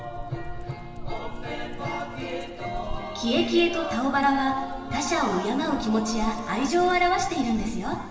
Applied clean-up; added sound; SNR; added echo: none; Dog; 11 dB; reverberation time 1.3 s.